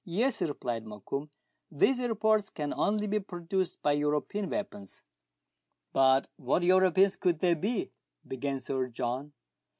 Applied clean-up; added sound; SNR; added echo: none; none; none; none.